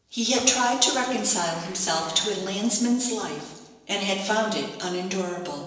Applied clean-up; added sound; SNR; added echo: neural separator model SepFormer DNS4.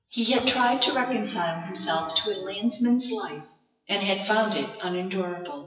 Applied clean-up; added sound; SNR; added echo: classical method WPE with log-MMSE.